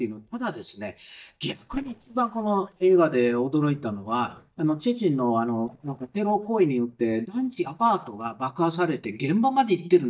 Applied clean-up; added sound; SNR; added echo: neural mask model DeepFilterNet 3.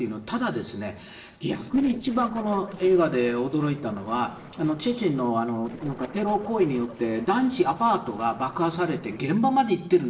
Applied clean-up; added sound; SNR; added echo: neural separator model SepFormer DNS4.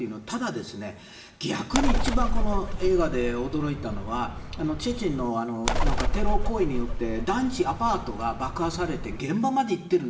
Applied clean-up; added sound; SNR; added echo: none; Bird; -1 dB; reverberation time 0.9 s.